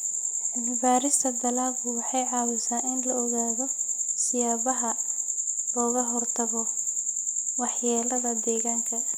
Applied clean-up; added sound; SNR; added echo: none; none; none; none.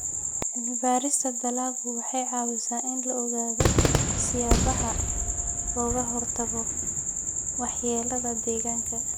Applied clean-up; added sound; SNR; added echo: none; Cheering / Fireworks; 3 dB; none.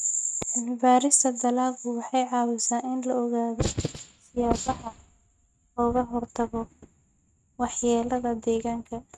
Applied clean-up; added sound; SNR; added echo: neural mask model RNNoise.